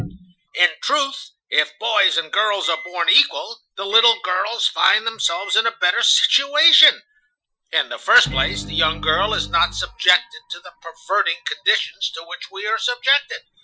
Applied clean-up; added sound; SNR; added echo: classical method Wiener filter.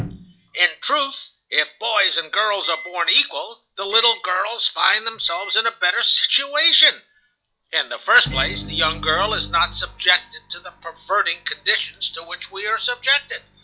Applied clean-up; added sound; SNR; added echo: classical method log-MMSE.